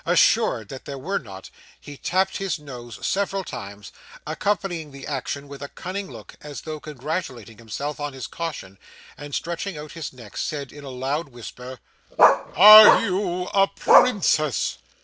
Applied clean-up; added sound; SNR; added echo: none; Bark; -3 dB; none.